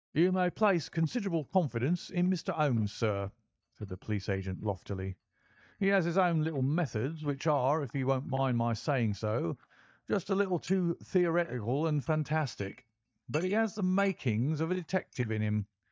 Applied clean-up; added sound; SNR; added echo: neural mask model DeepFilterNet 3.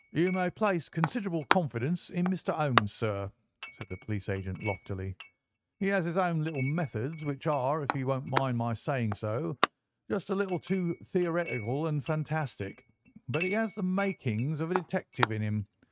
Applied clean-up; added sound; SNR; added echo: neural mask model RNNoise.